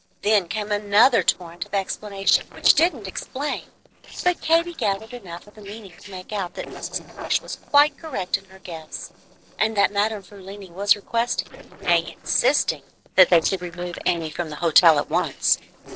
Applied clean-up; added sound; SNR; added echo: neural separator model SepFormer DNS4.